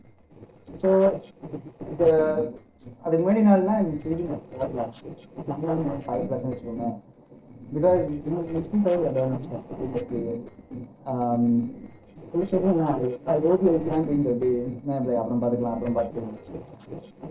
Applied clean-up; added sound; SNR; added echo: neural separator model SepFormer DNS4.